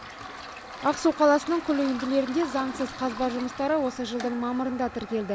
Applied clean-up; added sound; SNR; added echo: none; Toilet flush; 13 dB; none.